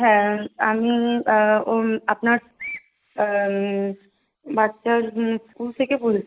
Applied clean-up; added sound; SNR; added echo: neural mask model Resemble Enhance denoiser.